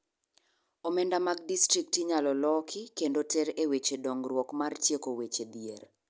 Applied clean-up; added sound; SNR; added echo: none; none; none; none.